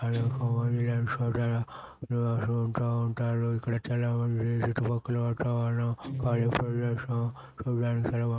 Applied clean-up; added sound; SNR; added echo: neural mask model RNNoise.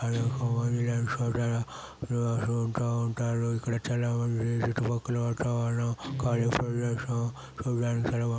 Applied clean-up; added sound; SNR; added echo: none; Guitar; 12 dB; none.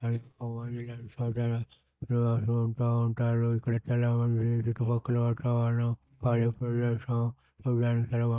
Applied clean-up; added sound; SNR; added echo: neural mask model DeepFilterNet 3.